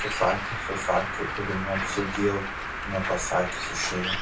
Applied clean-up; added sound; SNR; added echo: none; Bird; 2 dB; reverberation time 0.2 s.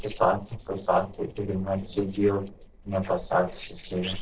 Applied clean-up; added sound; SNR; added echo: neural separator model SepFormer DNS4.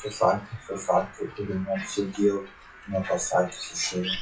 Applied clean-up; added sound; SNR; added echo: classical method WPE with log-MMSE.